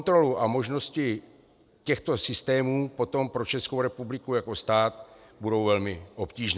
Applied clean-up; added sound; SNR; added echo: none; none; none; none.